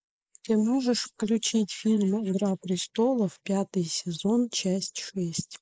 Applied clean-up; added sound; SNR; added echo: neural mask model Resemble Enhance denoiser.